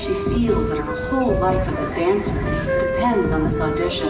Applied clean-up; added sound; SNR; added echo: none; Wind instrument, woodwind instrument; 5 dB; reverberation time 2.6 s.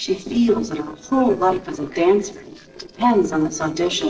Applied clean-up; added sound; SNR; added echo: neural separator model SepFormer DNS4.